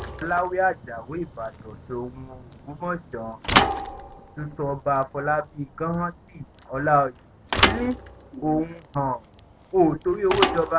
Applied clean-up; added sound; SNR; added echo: none; Thump, thud / Bicycle; 4 dB; none.